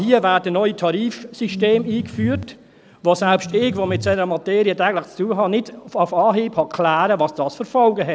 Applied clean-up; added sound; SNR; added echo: none; Bass guitar; 10 dB; none.